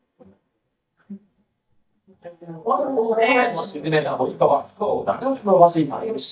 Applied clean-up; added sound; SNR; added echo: neural mask model DeepFilterNet 3.